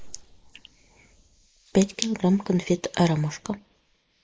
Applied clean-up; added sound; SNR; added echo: neural mask model Resemble Enhance denoiser.